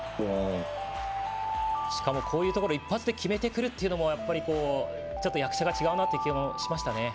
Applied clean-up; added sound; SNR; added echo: none; Alarm; 4 dB; none.